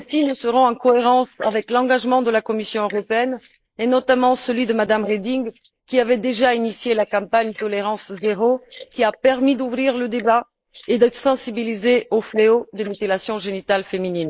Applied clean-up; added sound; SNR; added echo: neural mask model Resemble Enhance denoiser.